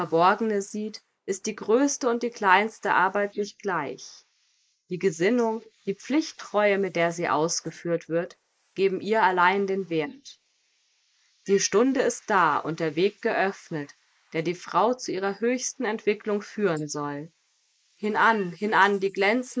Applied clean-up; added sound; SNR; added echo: neural mask model Resemble Enhance denoiser.